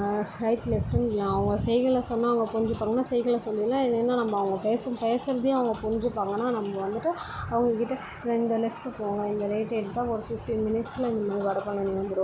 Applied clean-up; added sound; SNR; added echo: none; none; none; none.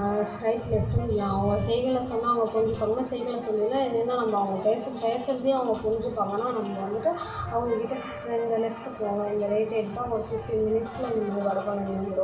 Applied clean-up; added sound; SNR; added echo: none; Brass instrument; 18 dB; reverberation time 0.7 s.